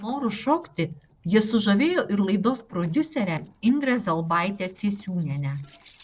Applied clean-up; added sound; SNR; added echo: neural separator model SepFormer DNS4.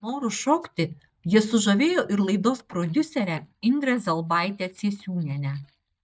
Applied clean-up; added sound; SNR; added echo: neural mask model DeepFilterNet 3.